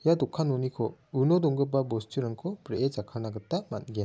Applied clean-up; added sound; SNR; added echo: none; none; none; none.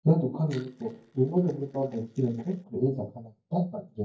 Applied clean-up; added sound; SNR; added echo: neural mask model DeepFilterNet 3.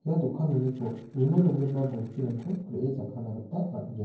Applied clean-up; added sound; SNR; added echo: neural separator model SepFormer DNS4.